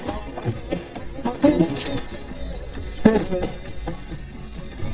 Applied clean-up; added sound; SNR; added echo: neural mask model DeepFilterNet 3.